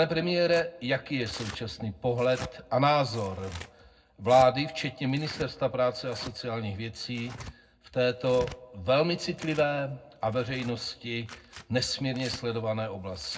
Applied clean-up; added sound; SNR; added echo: none; Tearing; 18 dB; reverberation time 0.3 s.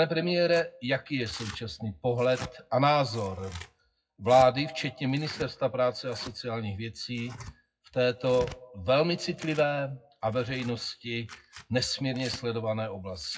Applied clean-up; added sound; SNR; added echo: classical method WPE with log-MMSE.